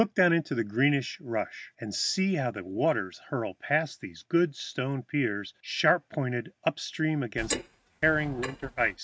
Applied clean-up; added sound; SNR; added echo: neural mask model RNNoise.